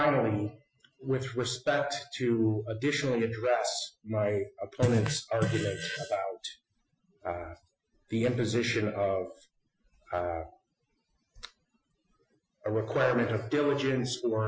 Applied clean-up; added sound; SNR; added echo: classical method Wiener filter.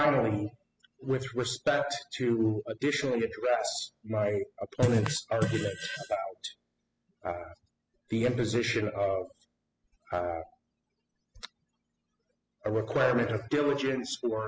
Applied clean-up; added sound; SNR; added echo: classical method spectral subtraction.